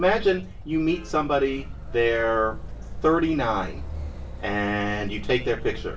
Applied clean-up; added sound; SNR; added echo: none; Motor vehicle (road); 12 dB; reverberation time 0.3 s.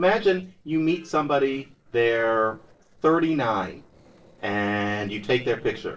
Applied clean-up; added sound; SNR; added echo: neural separator model SepFormer DNS4.